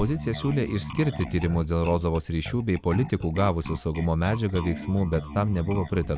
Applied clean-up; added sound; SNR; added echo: none; Bass guitar; 11 dB; none.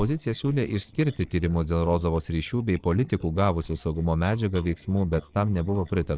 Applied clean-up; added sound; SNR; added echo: neural separator model SepFormer DNS4.